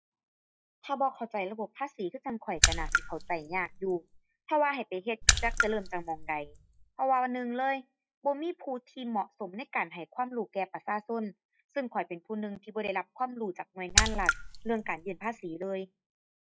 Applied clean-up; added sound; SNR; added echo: classical method log-MMSE.